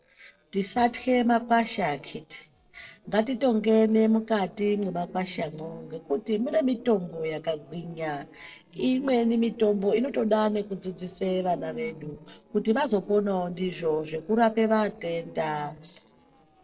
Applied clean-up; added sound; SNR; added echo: neural separator model SepFormer DNS4.